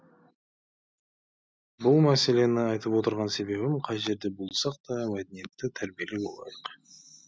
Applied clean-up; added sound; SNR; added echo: none; none; none; none.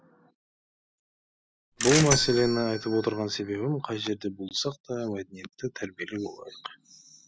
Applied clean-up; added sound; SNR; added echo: none; Bell / Mechanisms; 3 dB; none.